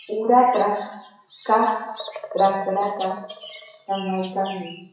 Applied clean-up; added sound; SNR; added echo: classical method WPE with log-MMSE.